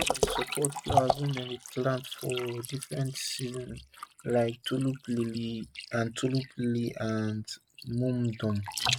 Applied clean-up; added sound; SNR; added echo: neural mask model RNNoise.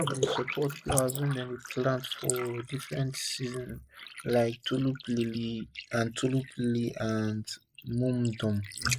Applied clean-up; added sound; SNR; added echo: neural mask model Resemble Enhance denoiser.